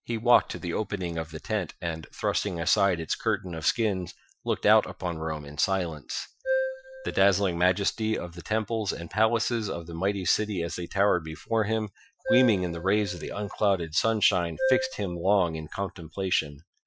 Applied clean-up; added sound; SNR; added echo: classical method Wiener filter.